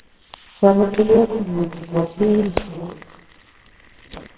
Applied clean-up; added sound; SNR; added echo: neural separator model SepFormer WHAMR!.